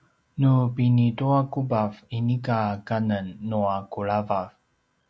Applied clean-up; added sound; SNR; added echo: none; none; none; none.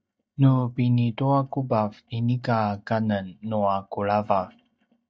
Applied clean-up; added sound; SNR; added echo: neural mask model DeepFilterNet 3.